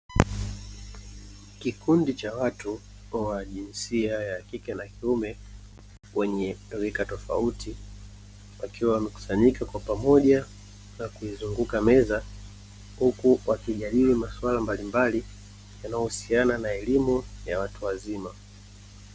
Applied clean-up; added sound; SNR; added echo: none; none; none; none.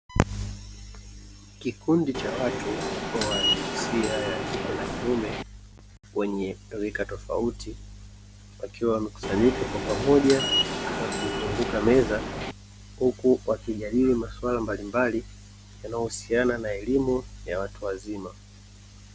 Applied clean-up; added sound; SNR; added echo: none; Subway, metro, underground; 2 dB; none.